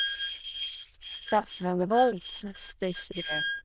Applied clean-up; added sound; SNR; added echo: neural diffusion model UNIVERSE++.